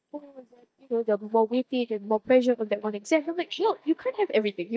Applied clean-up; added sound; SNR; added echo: neural mask model DeepFilterNet 3.